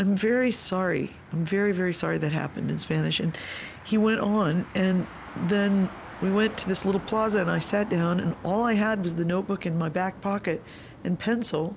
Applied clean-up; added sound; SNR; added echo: none; Motor vehicle (road); 18 dB; none.